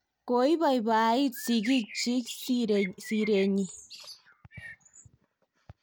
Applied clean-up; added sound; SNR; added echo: none; Bird; 15 dB; none.